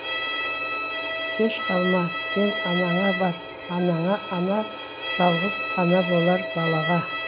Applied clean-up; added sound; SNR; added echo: none; Bowed string instrument; 3 dB; none.